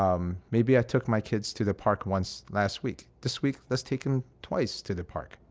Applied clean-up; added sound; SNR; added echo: none; none; none; none.